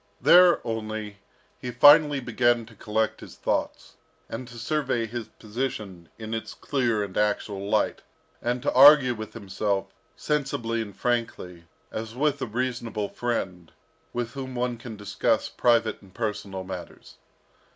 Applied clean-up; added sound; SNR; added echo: none; none; none; none.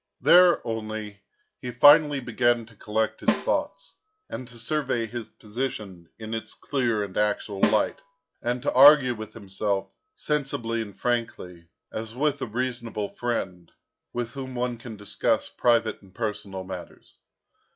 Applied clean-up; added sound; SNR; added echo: classical method log-MMSE.